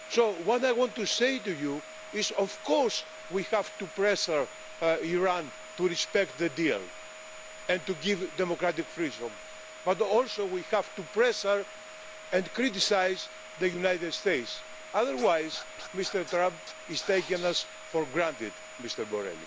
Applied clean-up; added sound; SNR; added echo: none; Domestic sounds, home sounds + Scratching (performance technique); 14 dB; none.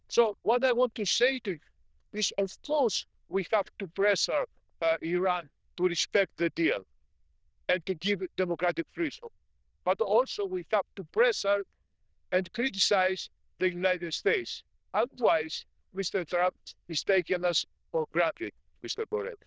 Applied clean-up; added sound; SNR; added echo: neural diffusion model UNIVERSE++.